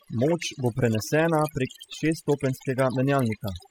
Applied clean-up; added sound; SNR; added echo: classical method spectral subtraction.